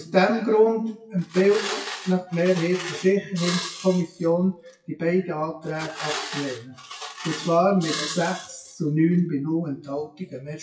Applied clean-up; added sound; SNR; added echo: classical method WPE with log-MMSE.